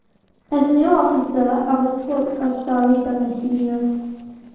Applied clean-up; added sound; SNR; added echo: neural separator model SepFormer DNS4.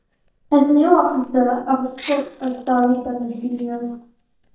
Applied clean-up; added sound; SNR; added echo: neural mask model DeepFilterNet 3.